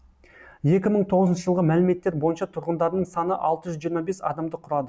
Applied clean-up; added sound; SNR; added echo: none; none; none; none.